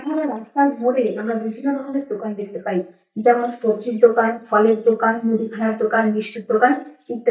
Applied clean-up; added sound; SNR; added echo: neural mask model DeepFilterNet 3.